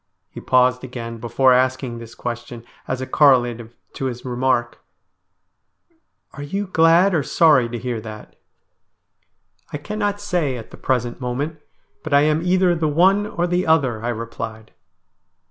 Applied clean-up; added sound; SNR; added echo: none; none; none; none.